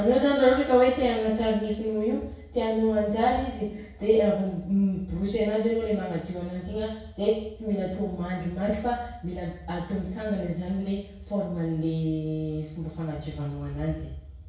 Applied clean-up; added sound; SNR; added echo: none; none; none; reverberation time 0.6 s.